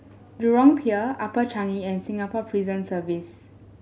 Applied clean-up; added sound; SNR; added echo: none; none; none; none.